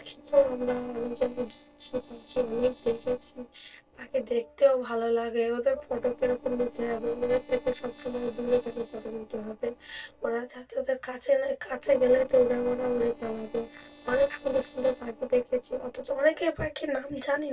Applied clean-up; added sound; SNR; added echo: neural separator model SepFormer DNS4.